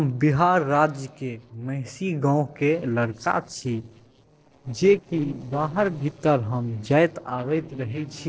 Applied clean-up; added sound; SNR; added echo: neural separator model SepFormer DNS4.